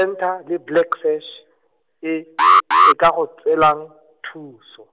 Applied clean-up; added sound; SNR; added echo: none; Alarm; -5 dB; none.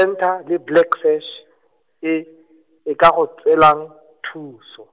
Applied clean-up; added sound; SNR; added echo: none; none; none; none.